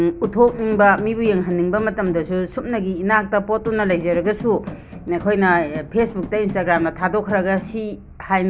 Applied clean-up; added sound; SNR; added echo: none; Drum; 15 dB; none.